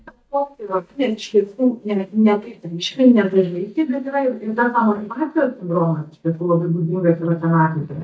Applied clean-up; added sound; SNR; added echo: neural mask model DeepFilterNet 3.